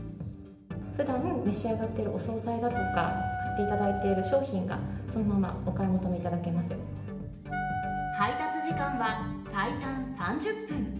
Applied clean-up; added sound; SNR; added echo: none; Wind instrument, woodwind instrument; 4 dB; reverberation time 0.8 s.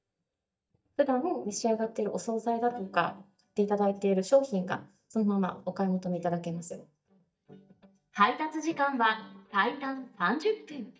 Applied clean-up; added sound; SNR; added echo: neural mask model DeepFilterNet 3.